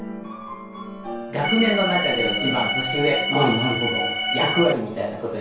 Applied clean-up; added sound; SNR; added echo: none; Organ; -1 dB; reverberation time 0.4 s.